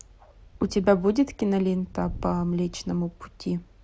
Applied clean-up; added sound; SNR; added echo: none; Wind; 16 dB; none.